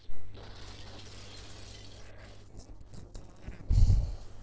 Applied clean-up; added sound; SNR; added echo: neural separator model SepFormer DNS4.